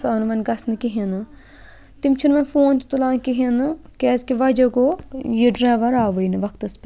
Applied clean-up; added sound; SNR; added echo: none; none; none; none.